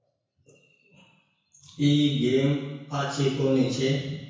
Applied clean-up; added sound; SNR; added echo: none; none; none; reverberation time 1.0 s.